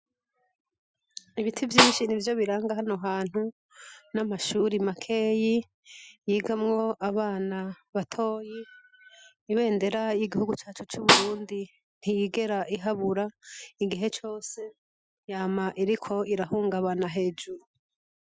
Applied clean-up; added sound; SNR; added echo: classical method Wiener filter.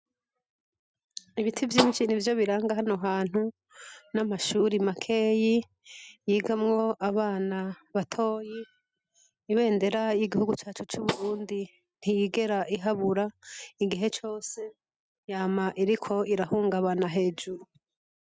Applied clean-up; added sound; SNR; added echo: neural mask model RNNoise.